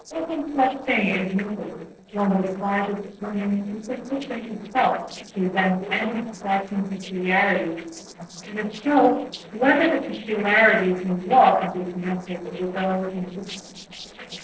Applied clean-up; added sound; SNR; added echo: neural separator model SepFormer DNS4.